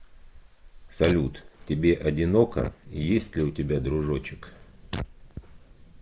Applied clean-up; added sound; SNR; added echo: neural mask model Resemble Enhance denoiser.